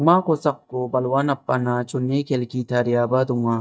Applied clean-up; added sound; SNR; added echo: neural mask model DeepFilterNet 3.